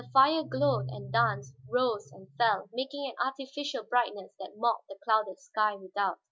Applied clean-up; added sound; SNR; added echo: none; none; none; none.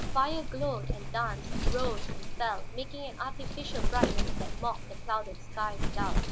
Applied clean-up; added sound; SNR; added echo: none; Wind; -4 dB; none.